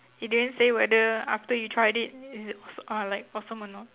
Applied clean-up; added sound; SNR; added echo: none; none; none; none.